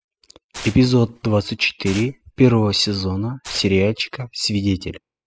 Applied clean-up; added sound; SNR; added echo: classical method spectral subtraction.